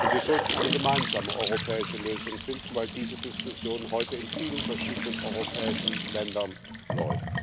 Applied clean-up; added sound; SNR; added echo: none; Trickle, dribble / Bathtub (filling or washing) / Sink (filling or washing) / Gurgling / Splash, splatter; -4 dB; none.